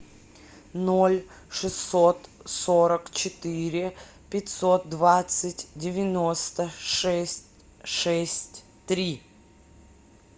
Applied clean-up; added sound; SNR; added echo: none; none; none; none.